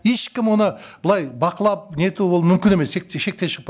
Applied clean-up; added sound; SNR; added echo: none; none; none; none.